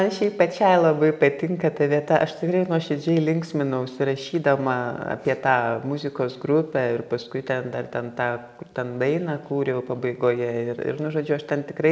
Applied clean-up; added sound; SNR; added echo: none; none; none; none.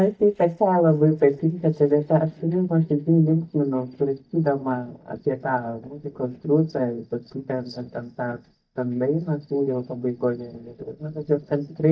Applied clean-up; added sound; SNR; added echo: neural mask model DeepFilterNet 3.